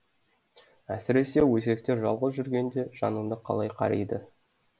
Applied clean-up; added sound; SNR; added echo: none; none; none; none.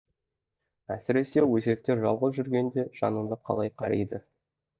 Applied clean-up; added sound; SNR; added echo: neural mask model DeepFilterNet 3.